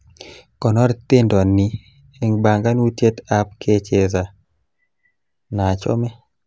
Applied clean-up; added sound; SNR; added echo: none; none; none; none.